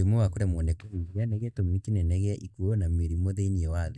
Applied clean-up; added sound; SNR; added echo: neural mask model DeepFilterNet 3.